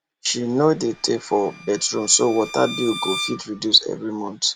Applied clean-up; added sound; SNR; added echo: none; Bowed string instrument; 13 dB; none.